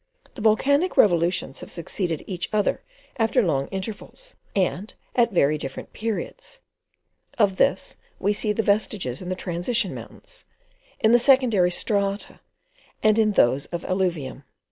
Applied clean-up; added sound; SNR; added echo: none; none; none; none.